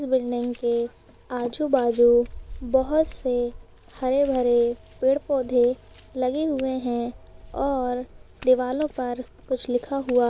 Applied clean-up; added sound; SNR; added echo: none; Scissors; 19 dB; none.